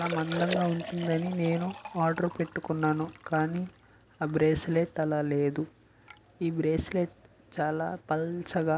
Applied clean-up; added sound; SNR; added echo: none; Liquid; 14 dB; none.